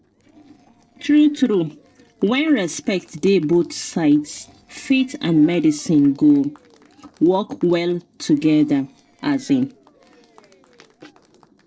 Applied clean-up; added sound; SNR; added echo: neural separator model SepFormer DNS4.